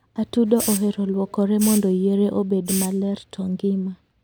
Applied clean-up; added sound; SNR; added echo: none; Hiss; 11 dB; none.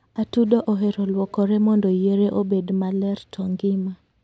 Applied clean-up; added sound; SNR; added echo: none; none; none; none.